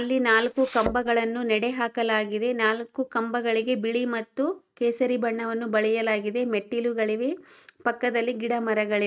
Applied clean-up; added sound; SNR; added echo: neural mask model RNNoise.